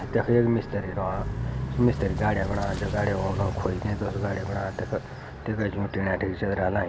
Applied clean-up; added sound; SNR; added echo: none; Accelerating, revving, vroom / Motor vehicle (road); 10 dB; none.